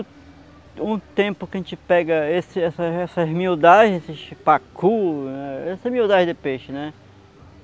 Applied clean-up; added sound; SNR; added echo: none; none; none; none.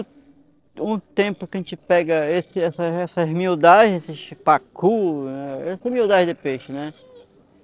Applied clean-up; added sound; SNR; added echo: neural separator model SepFormer DNS4.